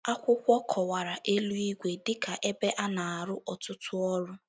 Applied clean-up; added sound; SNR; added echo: none; none; none; none.